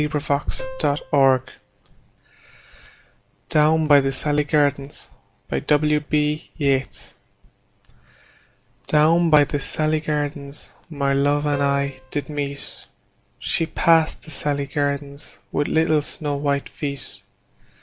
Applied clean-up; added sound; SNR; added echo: none; Piano; 19 dB; none.